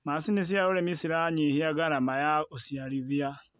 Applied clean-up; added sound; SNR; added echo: none; none; none; none.